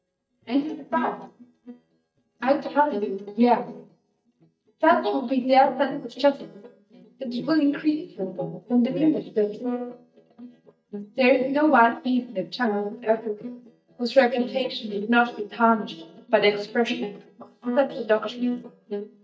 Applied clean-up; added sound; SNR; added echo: neural mask model DeepFilterNet 3.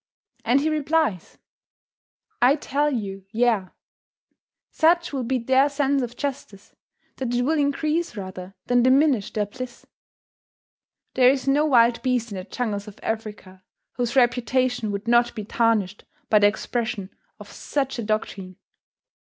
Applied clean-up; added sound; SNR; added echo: none; none; none; none.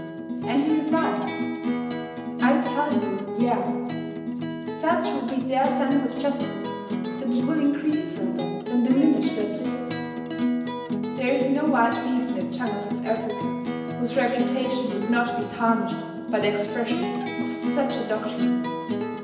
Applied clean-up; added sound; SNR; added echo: none; Acoustic guitar; 2 dB; reverberation time 1.0 s.